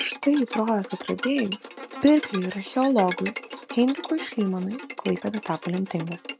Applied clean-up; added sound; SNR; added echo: none; Bowed string instrument; 12 dB; none.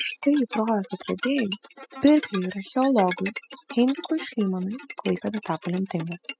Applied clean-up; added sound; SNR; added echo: classical method spectral subtraction.